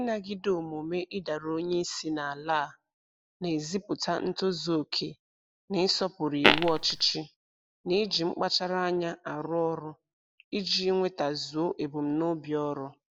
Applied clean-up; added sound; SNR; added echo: none; Fart; -5 dB; none.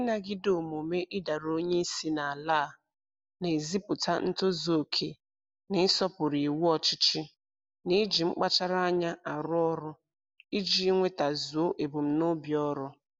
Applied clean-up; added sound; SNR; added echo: none; none; none; none.